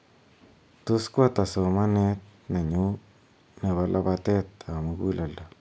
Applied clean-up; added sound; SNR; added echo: none; none; none; none.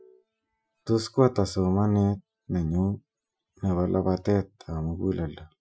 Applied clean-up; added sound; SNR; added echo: classical method Wiener filter.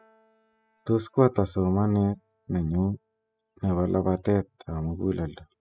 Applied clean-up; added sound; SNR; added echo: classical method spectral subtraction.